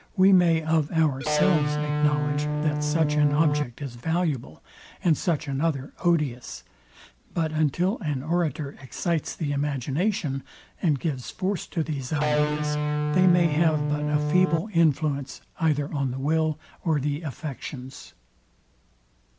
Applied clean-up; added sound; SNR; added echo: none; Electric guitar; -1 dB; none.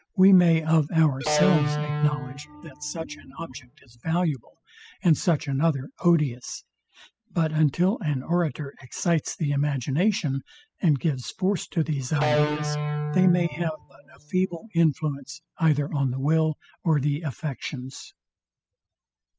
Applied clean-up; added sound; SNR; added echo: classical method spectral subtraction.